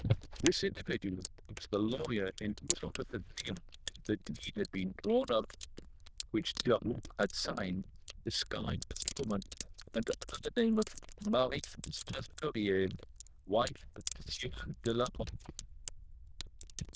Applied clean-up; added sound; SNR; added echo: neural diffusion model UNIVERSE++.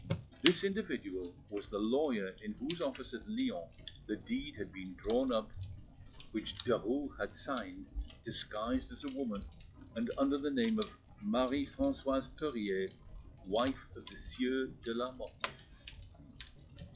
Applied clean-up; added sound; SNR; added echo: classical method log-MMSE.